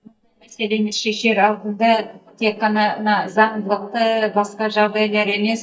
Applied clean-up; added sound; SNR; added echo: neural mask model DeepFilterNet 3.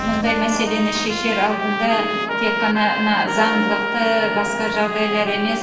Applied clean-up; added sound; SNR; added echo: none; Trumpet; 4 dB; reverberation time 1.4 s.